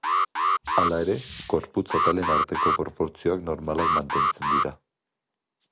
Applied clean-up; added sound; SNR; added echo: none; Hiss + Alarm; -2 dB; none.